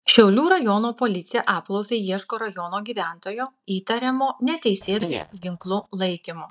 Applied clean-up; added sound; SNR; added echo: neural mask model DeepFilterNet 3.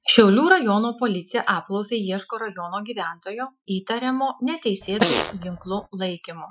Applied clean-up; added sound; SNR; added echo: classical method Wiener filter.